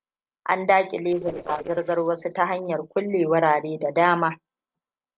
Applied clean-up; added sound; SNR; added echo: neural separator model SepFormer DNS4.